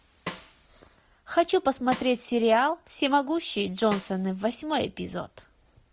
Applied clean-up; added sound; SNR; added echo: none; Snare drum; 17 dB; none.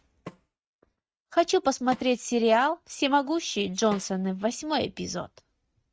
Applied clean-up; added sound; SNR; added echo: neural mask model RNNoise.